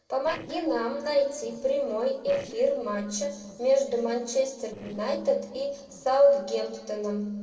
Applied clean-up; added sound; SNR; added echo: neural separator model SepFormer DNS4.